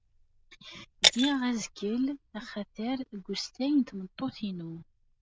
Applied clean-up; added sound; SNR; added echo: neural diffusion model UNIVERSE++.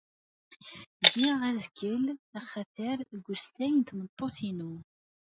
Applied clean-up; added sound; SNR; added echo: classical method Wiener filter.